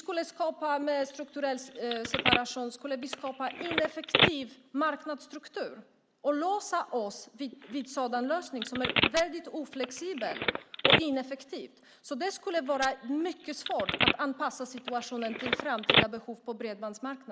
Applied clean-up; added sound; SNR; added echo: none; Telephone; -1 dB; none.